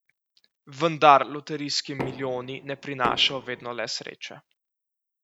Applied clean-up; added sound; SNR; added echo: none; Knock; 11 dB; none.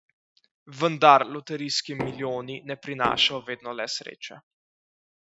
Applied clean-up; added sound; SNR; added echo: classical method Wiener filter.